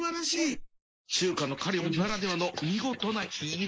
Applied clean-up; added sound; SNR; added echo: neural mask model Resemble Enhance denoiser.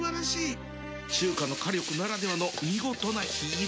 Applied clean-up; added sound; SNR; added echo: none; none; none; none.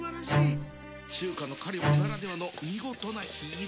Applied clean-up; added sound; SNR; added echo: none; Bowed string instrument; -5 dB; none.